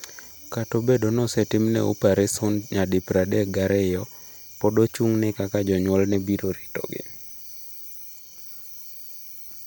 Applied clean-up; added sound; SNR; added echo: none; none; none; none.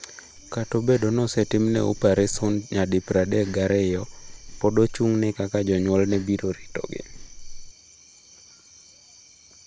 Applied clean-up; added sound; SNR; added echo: none; Breathing; 15 dB; none.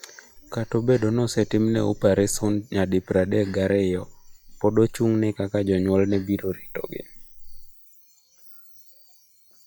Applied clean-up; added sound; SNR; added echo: classical method log-MMSE.